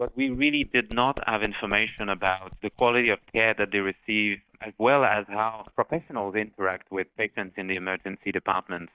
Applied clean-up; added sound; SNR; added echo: neural mask model DeepFilterNet 3.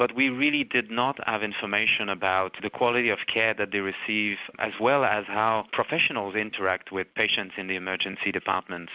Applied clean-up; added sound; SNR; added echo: none; none; none; none.